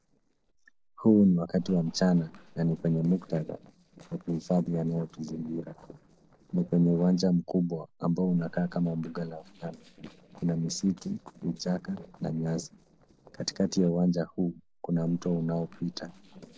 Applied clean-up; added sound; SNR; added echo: neural separator model SepFormer DNS4.